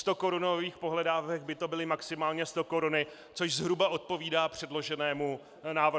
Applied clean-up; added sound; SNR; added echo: none; none; none; none.